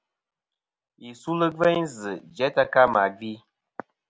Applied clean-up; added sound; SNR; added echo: none; none; none; none.